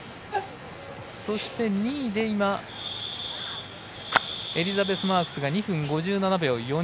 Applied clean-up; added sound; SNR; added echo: none; Fire; 11 dB; none.